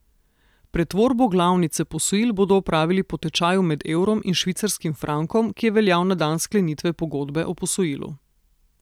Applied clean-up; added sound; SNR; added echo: none; none; none; none.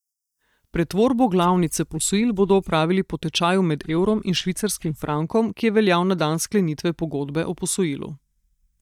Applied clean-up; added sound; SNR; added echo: neural mask model DeepFilterNet 3.